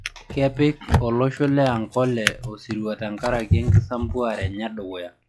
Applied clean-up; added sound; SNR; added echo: classical method log-MMSE.